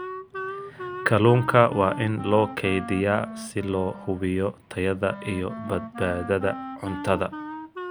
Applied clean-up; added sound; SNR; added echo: none; Wind instrument, woodwind instrument; 11 dB; none.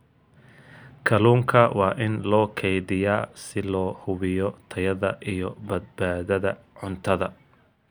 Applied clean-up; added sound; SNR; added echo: none; none; none; none.